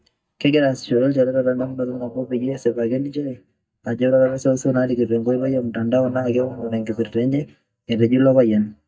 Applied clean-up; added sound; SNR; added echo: neural mask model DeepFilterNet 3.